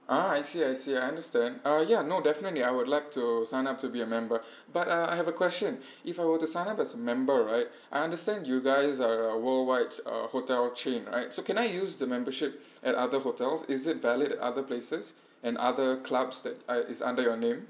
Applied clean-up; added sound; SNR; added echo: none; none; none; none.